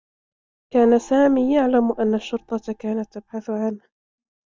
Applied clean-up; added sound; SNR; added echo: neural mask model DeepFilterNet 3.